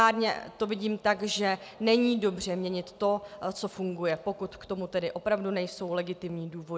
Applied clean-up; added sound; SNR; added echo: none; none; none; none.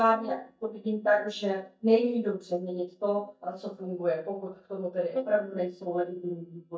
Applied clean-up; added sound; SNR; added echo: neural mask model DeepFilterNet 3.